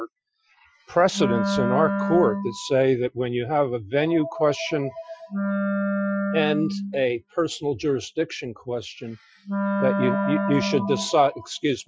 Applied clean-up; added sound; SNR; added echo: classical method Wiener filter.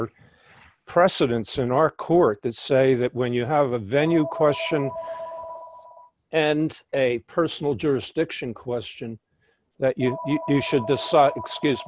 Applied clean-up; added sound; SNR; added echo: none; none; none; none.